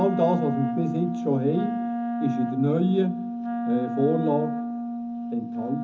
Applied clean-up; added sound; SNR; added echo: none; Wind instrument, woodwind instrument; 3 dB; reverberation time 0.3 s.